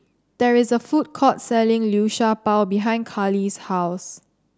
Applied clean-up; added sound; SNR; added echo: none; none; none; none.